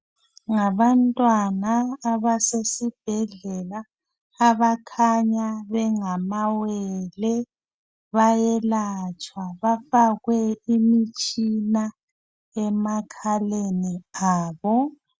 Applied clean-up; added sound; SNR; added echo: none; none; none; none.